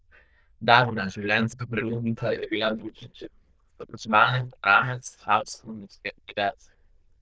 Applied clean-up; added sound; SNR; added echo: neural diffusion model UNIVERSE++.